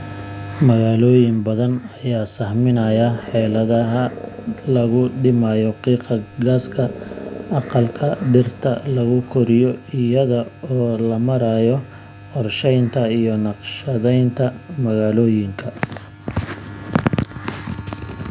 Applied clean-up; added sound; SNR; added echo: none; Animal; 16 dB; none.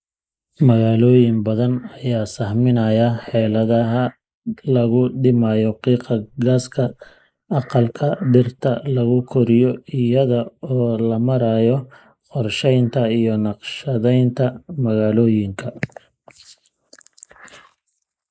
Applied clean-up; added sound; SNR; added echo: neural mask model Resemble Enhance denoiser.